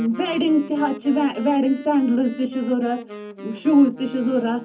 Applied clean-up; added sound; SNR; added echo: none; Wind instrument, woodwind instrument; 16 dB; reverberation time 0.4 s.